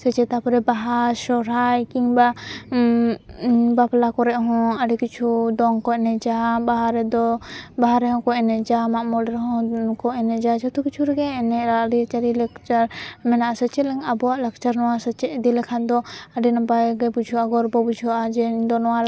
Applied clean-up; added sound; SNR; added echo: none; none; none; none.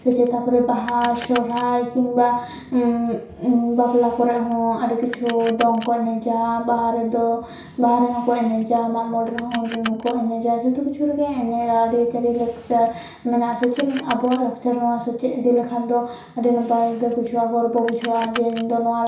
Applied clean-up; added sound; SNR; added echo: none; Car; 18 dB; reverberation time 0.6 s.